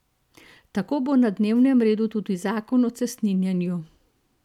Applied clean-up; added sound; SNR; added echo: none; none; none; none.